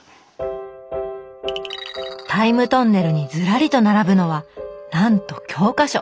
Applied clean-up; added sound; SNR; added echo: none; none; none; none.